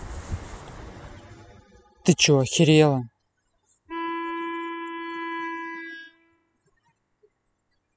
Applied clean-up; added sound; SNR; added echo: classical method spectral subtraction.